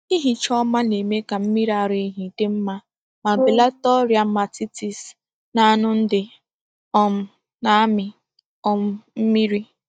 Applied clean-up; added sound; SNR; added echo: neural mask model DeepFilterNet 3.